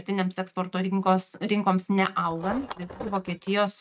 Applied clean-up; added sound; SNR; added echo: neural mask model RNNoise.